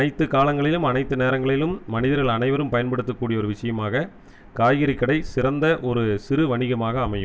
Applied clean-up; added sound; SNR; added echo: none; none; none; none.